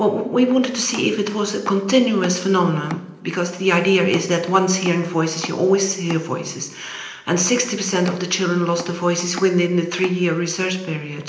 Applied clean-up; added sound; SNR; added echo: none; Domestic sounds, home sounds; 20 dB; reverberation time 0.8 s.